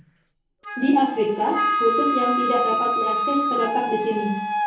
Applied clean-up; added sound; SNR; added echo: none; Wind instrument, woodwind instrument; 1 dB; reverberation time 0.7 s.